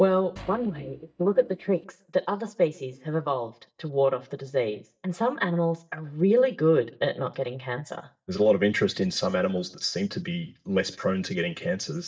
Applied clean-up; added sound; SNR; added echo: neural mask model DeepFilterNet 3.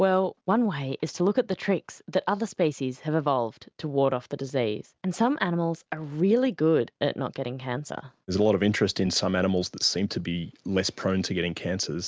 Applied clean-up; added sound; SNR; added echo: none; none; none; none.